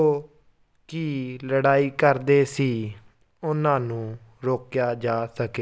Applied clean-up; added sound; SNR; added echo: none; none; none; none.